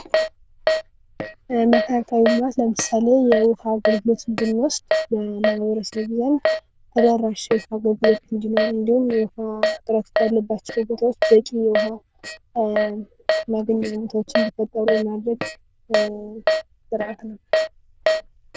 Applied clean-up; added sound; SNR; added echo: neural diffusion model UNIVERSE++.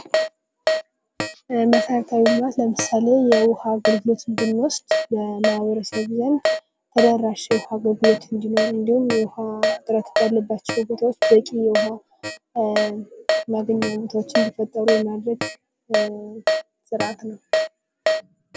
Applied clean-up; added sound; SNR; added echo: none; Keyboard (musical); 3 dB; none.